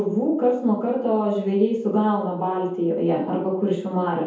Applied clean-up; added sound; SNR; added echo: none; none; none; reverberation time 0.7 s.